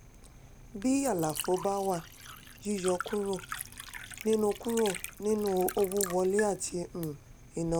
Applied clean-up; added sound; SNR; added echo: none; Liquid; 11 dB; none.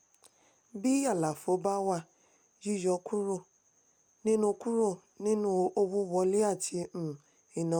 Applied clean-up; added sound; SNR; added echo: none; none; none; none.